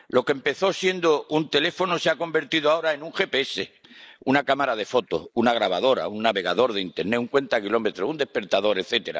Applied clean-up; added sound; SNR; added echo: neural mask model Resemble Enhance denoiser.